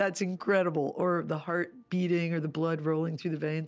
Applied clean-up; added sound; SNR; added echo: none; none; none; none.